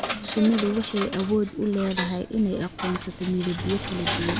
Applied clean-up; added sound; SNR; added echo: none; Coin (dropping); 7 dB; none.